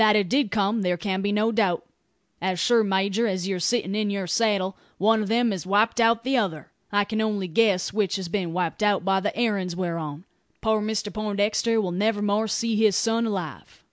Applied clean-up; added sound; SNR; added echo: none; none; none; none.